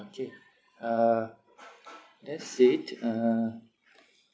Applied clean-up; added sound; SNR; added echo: none; none; none; none.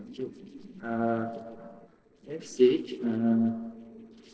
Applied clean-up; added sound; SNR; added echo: neural separator model SepFormer DNS4.